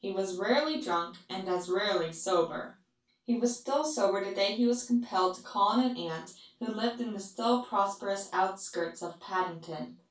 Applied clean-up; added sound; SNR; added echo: none; none; none; reverberation time 0.2 s.